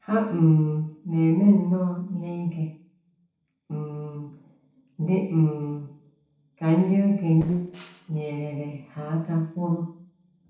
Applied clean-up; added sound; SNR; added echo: neural separator model SepFormer DNS4.